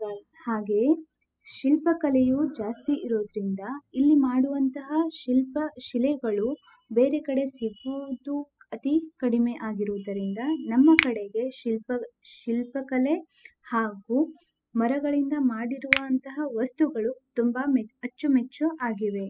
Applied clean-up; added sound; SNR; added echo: classical method spectral subtraction.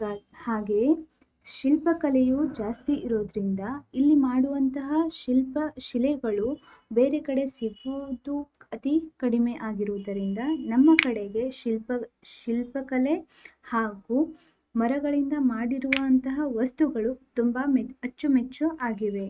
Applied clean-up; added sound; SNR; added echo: neural mask model RNNoise.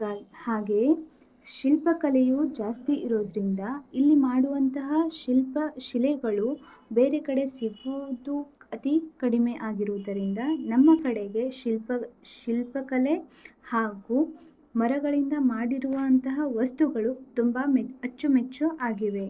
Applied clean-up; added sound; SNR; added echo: neural separator model SepFormer DNS4.